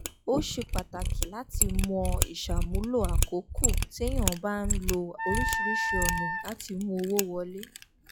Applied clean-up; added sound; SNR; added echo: classical method log-MMSE.